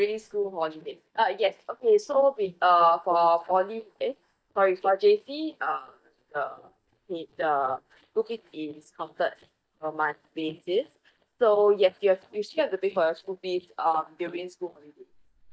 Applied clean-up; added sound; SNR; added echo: neural mask model DeepFilterNet 3.